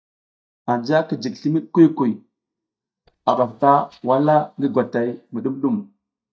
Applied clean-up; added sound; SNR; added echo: neural mask model DeepFilterNet 3.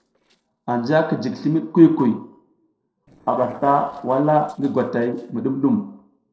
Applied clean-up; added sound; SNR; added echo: neural separator model SepFormer DNS4.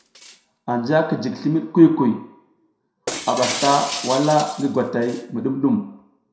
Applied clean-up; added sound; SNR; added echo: none; Shatter; 13 dB; reverberation time 0.6 s.